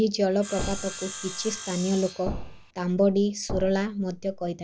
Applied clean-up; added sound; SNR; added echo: none; Thump, thud + Sawing; 9 dB; none.